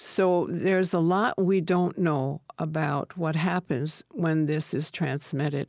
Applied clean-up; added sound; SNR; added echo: none; none; none; none.